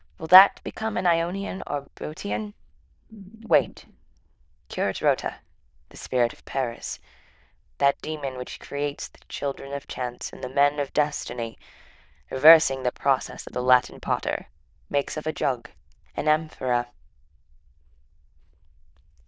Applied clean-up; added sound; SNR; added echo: neural diffusion model UNIVERSE++.